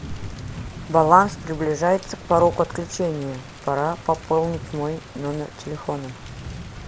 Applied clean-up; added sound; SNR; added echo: none; Thunder / Rain; 13 dB; none.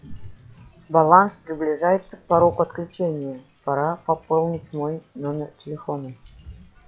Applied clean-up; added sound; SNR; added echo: classical method log-MMSE.